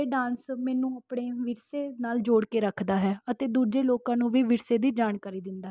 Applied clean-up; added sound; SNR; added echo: none; none; none; none.